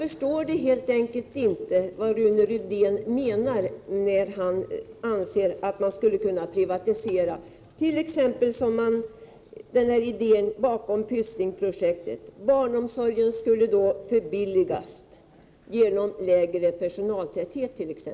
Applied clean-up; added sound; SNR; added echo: none; none; none; none.